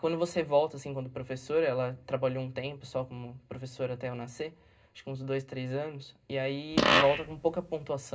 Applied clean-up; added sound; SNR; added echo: none; Fart; -4 dB; reverberation time 0.2 s.